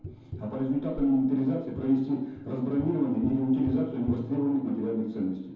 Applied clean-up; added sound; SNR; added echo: none; Tap; 14 dB; reverberation time 0.9 s.